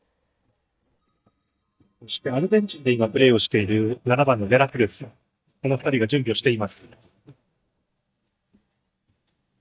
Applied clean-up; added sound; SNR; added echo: neural mask model DeepFilterNet 3.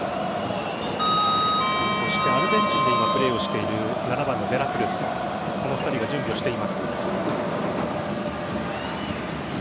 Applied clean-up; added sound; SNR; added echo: none; Sliding door; 2 dB; none.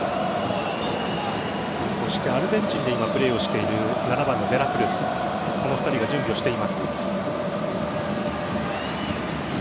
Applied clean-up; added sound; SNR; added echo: none; none; none; none.